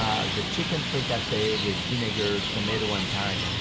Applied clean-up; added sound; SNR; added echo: none; Traffic noise, roadway noise; 0 dB; none.